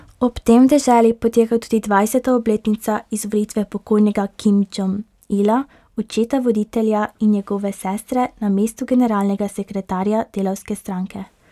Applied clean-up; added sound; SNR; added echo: none; none; none; none.